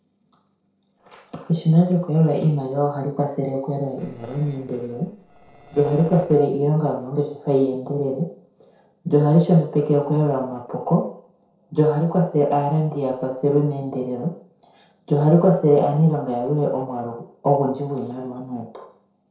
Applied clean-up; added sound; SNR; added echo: neural separator model SepFormer DNS4.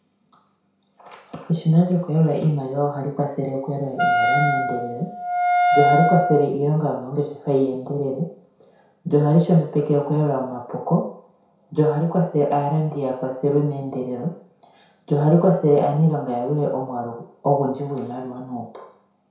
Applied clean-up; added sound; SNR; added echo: none; Wind instrument, woodwind instrument; -1 dB; reverberation time 0.5 s.